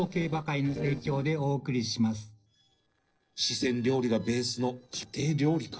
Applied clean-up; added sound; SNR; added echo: neural separator model SepFormer DNS4.